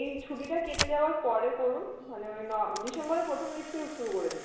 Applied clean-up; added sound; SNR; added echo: none; Camera; 10 dB; reverberation time 1.0 s.